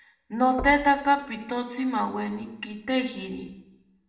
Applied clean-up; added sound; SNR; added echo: none; Knock; 16 dB; reverberation time 0.8 s.